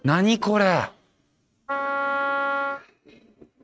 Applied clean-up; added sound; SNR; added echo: neural mask model RNNoise.